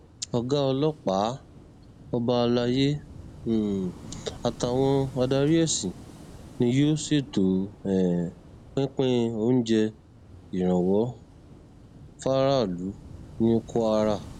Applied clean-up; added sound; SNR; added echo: none; Waves, surf / Wind; 18 dB; none.